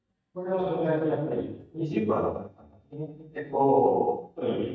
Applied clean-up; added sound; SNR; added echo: neural mask model DeepFilterNet 3.